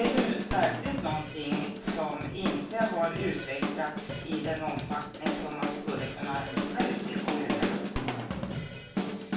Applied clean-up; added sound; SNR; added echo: none; Drum kit; -1 dB; reverberation time 0.3 s.